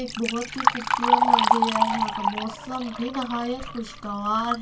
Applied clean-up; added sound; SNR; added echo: none; Liquid; -4 dB; reverberation time 0.2 s.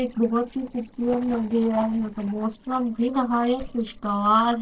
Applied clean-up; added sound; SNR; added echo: neural separator model SepFormer DNS4.